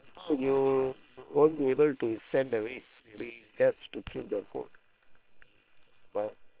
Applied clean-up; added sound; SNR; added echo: neural separator model SepFormer WHAM!.